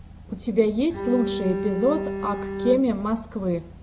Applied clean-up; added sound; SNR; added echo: none; Bowed string instrument; 5 dB; none.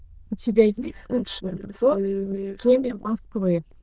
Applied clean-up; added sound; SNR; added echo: neural diffusion model UNIVERSE++.